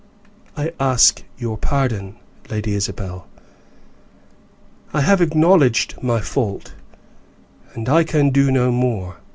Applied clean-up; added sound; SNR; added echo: none; none; none; none.